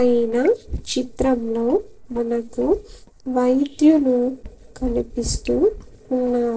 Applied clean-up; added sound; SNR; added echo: neural separator model SepFormer DNS4.